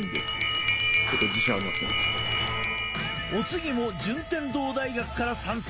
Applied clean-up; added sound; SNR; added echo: none; Bell; -1 dB; none.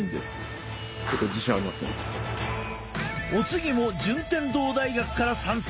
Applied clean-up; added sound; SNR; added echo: none; none; none; none.